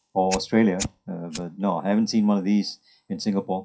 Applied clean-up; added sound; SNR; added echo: classical method WPE with log-MMSE.